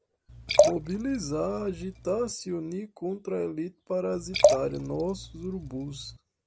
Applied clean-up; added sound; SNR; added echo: none; Liquid; -4 dB; none.